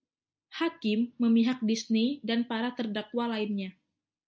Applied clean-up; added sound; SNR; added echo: none; none; none; none.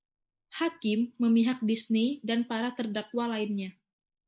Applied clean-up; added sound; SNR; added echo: neural mask model Resemble Enhance denoiser.